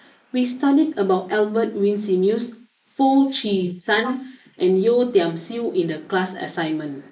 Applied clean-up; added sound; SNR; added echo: neural mask model Resemble Enhance denoiser.